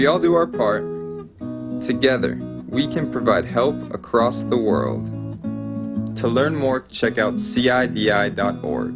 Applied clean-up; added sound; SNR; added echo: none; none; none; none.